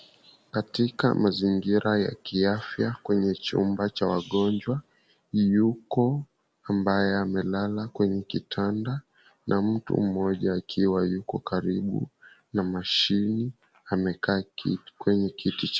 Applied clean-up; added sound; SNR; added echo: none; none; none; none.